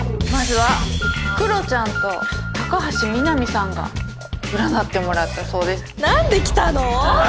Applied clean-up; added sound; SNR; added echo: none; none; none; none.